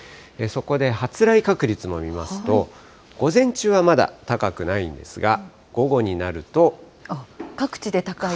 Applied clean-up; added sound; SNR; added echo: none; none; none; none.